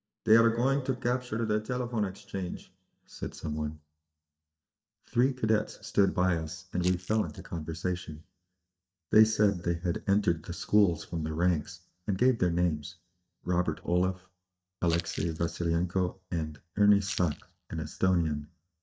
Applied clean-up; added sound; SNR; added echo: neural mask model DeepFilterNet 3.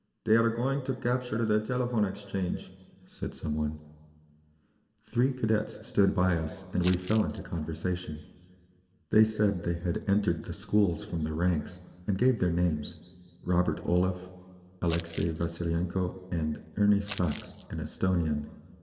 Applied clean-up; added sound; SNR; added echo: none; Crumpling, crinkling; 11 dB; reverberation time 1.7 s.